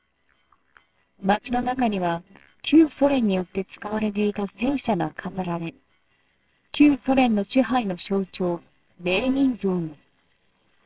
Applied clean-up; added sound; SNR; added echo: neural separator model SepFormer WHAMR!.